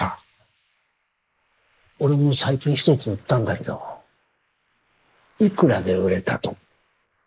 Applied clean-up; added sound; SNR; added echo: neural mask model Resemble Enhance denoiser.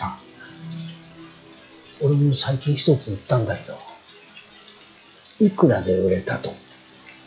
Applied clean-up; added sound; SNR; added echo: classical method log-MMSE.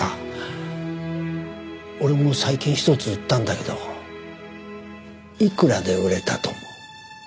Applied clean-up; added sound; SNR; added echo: none; none; none; none.